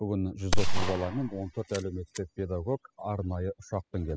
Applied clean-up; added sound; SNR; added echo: classical method spectral subtraction.